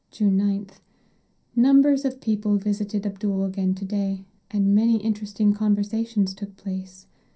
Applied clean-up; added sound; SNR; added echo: none; none; none; reverberation time 0.3 s.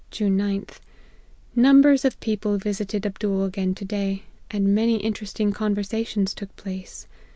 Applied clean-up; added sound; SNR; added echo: none; none; none; none.